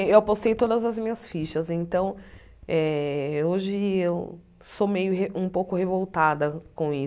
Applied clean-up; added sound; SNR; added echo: none; none; none; none.